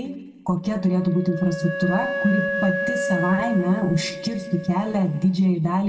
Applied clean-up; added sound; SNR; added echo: none; Wind instrument, woodwind instrument; 7 dB; reverberation time 1.4 s.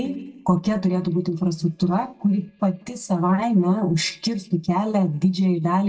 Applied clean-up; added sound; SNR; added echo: neural mask model DeepFilterNet 3.